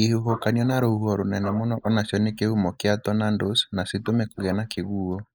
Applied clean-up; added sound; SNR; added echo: neural mask model Resemble Enhance denoiser.